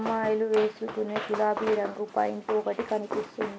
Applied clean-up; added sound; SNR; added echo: none; Run; 9 dB; none.